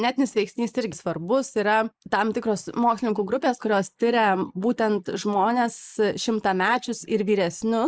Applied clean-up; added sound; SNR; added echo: neural mask model Resemble Enhance denoiser.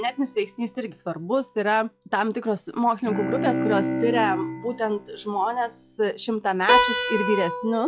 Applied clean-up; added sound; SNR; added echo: classical method log-MMSE.